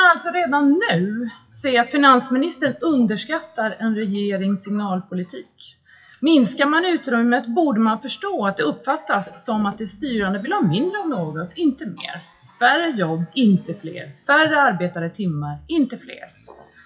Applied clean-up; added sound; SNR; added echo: classical method WPE with log-MMSE.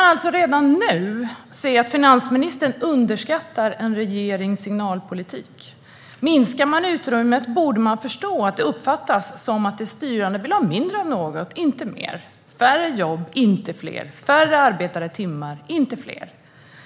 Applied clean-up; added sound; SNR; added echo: none; none; none; none.